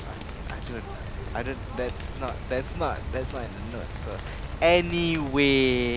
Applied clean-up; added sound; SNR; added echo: none; Rain; 7 dB; none.